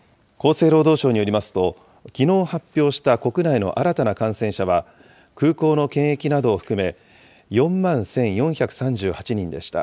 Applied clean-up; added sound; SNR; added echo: none; none; none; none.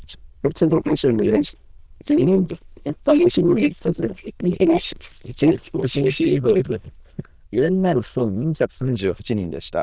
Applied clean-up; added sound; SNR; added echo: neural diffusion model UNIVERSE++.